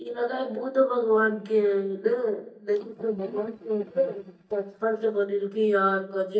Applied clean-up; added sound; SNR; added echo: neural mask model DeepFilterNet 3.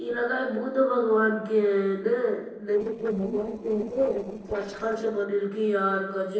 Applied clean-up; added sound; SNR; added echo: neural separator model SepFormer DNS4.